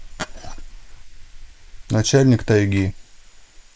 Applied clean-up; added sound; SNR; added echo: neural mask model Resemble Enhance denoiser.